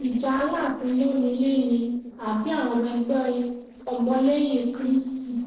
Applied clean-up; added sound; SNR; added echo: neural separator model SepFormer DNS4.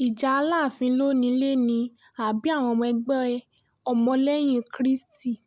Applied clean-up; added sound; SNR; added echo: none; none; none; none.